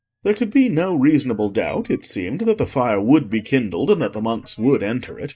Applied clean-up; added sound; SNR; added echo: neural mask model DeepFilterNet 3.